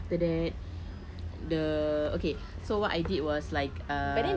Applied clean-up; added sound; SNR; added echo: none; none; none; none.